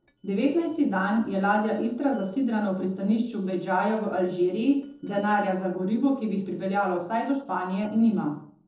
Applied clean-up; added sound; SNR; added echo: neural separator model SepFormer DNS4.